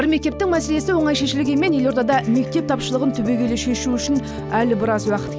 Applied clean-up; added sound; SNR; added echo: none; none; none; none.